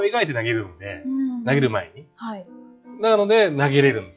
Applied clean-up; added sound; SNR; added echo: classical method log-MMSE.